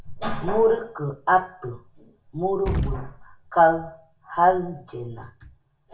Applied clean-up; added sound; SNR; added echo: none; Explosion; 5 dB; reverberation time 0.2 s.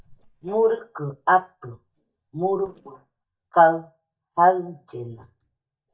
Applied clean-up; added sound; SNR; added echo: neural mask model DeepFilterNet 3.